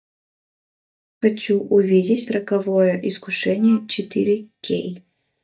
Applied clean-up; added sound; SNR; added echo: neural mask model DeepFilterNet 3.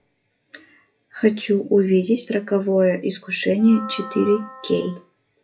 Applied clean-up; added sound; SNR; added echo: classical method WPE with log-MMSE.